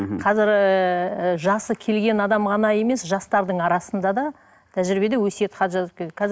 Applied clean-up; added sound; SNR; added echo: none; none; none; none.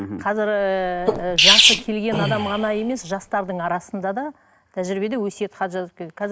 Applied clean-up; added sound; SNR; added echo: none; Sneeze; -3 dB; none.